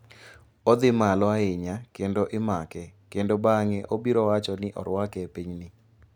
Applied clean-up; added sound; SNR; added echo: none; none; none; none.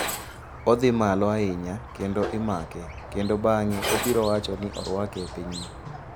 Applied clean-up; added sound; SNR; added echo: none; Glass + Squeak; 9 dB; none.